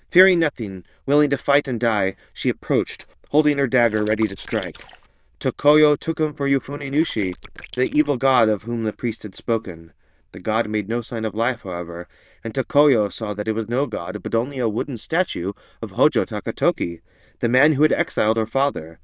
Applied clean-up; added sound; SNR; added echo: neural diffusion model UNIVERSE++.